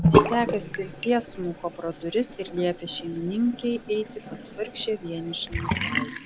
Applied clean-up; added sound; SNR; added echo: none; Bathtub (filling or washing) / Sink (filling or washing); 0 dB; none.